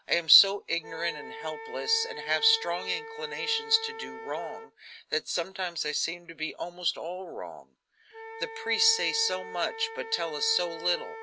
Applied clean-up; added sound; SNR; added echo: none; Wind instrument, woodwind instrument; 12 dB; none.